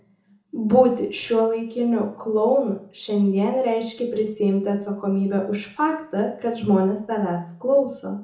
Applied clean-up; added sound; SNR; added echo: none; none; none; reverberation time 0.7 s.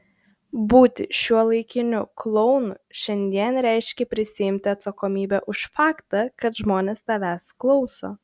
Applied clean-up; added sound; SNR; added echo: none; none; none; none.